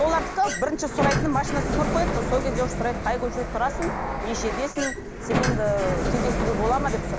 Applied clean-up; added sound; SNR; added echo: none; Sliding door; 0 dB; none.